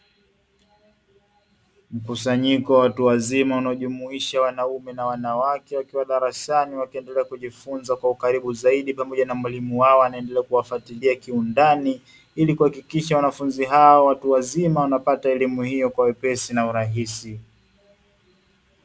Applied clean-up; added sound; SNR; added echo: none; none; none; none.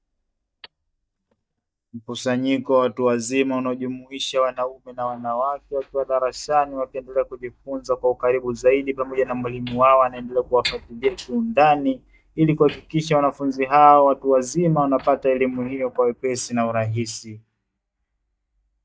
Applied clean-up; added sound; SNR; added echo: neural mask model DeepFilterNet 3.